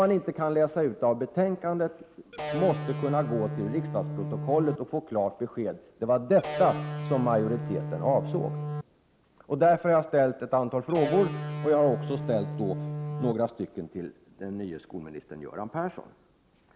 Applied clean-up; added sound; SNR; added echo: none; Electric guitar; 5 dB; none.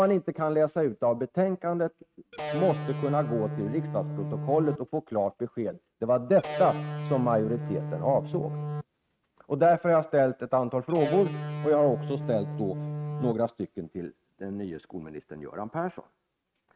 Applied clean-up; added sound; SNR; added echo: neural mask model RNNoise.